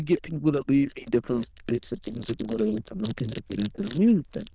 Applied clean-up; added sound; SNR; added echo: neural diffusion model UNIVERSE++.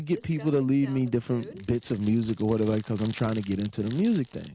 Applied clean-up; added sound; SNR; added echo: none; Crumpling, crinkling; 19 dB; none.